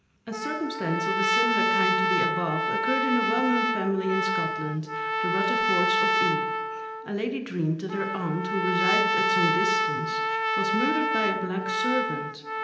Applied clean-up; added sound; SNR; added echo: none; Trumpet; -3 dB; reverberation time 0.9 s.